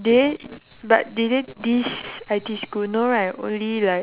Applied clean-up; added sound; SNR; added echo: none; none; none; none.